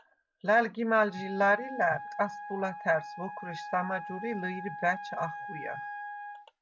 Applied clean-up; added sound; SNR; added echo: none; Wind instrument, woodwind instrument; 11 dB; none.